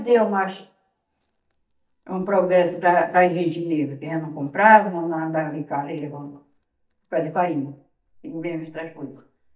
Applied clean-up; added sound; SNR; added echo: neural mask model DeepFilterNet 3.